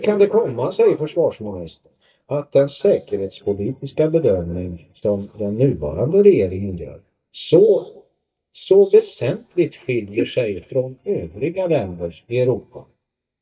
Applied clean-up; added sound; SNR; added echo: neural mask model DeepFilterNet 3.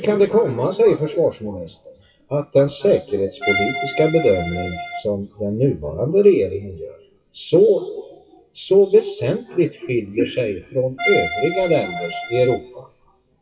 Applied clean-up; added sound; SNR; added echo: classical method WPE with log-MMSE.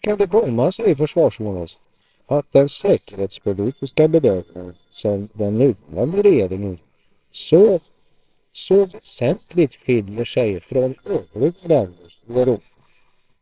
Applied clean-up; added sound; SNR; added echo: neural separator model SepFormer WHAMR!.